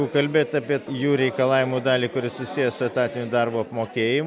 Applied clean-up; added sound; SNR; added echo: none; none; none; none.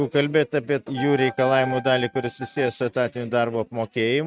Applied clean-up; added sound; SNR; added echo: neural mask model RNNoise.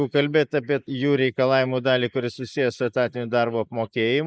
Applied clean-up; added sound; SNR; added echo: neural mask model Resemble Enhance denoiser.